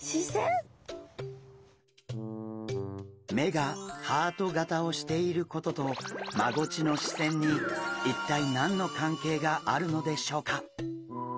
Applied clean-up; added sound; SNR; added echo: none; none; none; none.